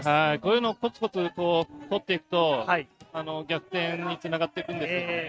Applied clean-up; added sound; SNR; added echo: neural mask model RNNoise.